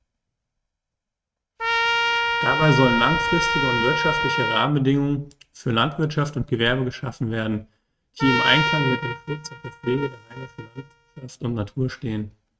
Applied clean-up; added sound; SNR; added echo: neural mask model RNNoise.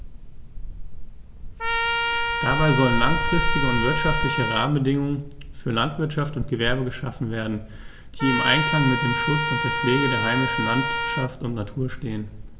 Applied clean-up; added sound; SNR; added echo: none; Trumpet; 1 dB; none.